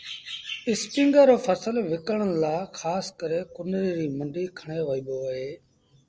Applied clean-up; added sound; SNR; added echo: none; none; none; none.